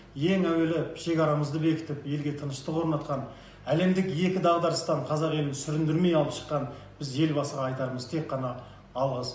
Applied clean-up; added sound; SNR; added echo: none; none; none; none.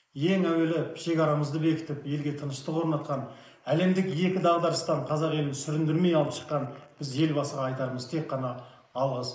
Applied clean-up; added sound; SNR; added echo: neural mask model Resemble Enhance denoiser.